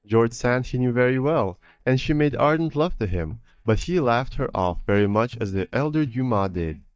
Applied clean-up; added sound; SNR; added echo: neural mask model DeepFilterNet 3.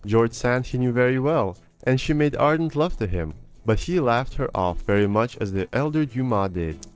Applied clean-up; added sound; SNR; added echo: neural separator model SepFormer DNS4.